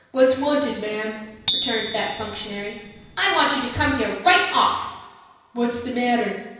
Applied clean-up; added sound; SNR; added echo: none; Bicycle bell; 9 dB; reverberation time 0.9 s.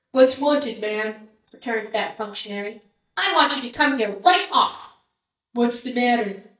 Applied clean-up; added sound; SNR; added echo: neural mask model DeepFilterNet 3.